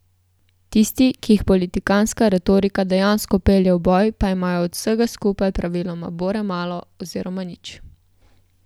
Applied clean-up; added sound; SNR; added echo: none; none; none; none.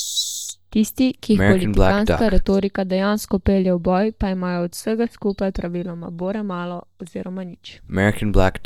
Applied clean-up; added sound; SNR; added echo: neural mask model DeepFilterNet 3.